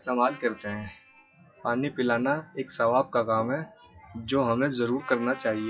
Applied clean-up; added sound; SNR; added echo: classical method WPE with log-MMSE.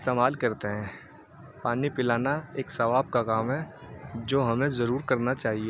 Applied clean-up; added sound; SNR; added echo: none; none; none; none.